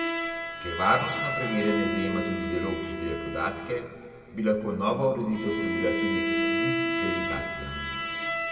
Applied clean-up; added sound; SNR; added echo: none; Bowed string instrument; 0 dB; reverberation time 2.1 s.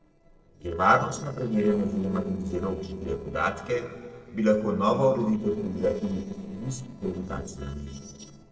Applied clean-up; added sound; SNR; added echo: neural separator model SepFormer DNS4.